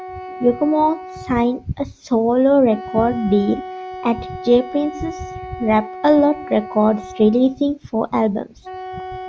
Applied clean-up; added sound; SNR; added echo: none; Wind instrument, woodwind instrument; 14 dB; none.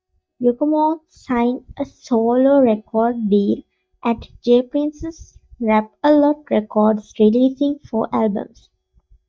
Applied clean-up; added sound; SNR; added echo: neural mask model DeepFilterNet 3.